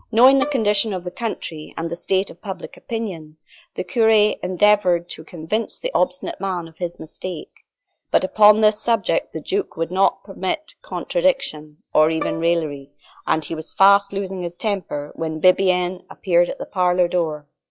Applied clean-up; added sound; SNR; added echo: classical method log-MMSE.